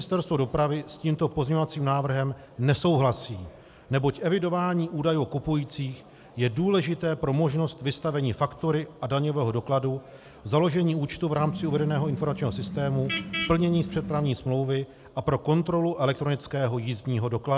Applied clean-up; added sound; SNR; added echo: none; Vehicle horn, car horn, honking; 8 dB; none.